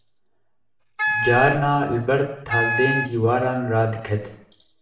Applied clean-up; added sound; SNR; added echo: none; Wind instrument, woodwind instrument; 3 dB; reverberation time 0.6 s.